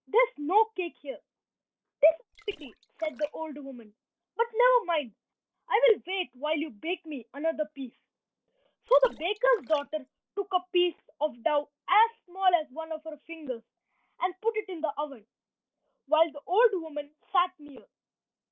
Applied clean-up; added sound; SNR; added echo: neural separator model SepFormer DNS4.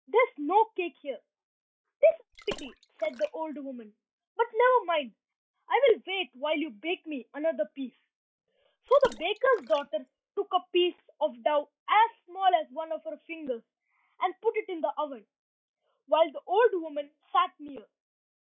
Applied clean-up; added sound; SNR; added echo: classical method log-MMSE.